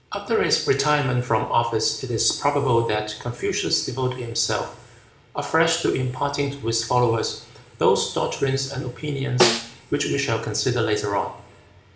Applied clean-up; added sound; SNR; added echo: none; Snare drum; 2 dB; reverberation time 0.9 s.